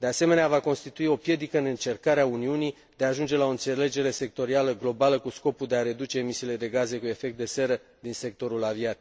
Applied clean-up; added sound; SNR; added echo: none; none; none; none.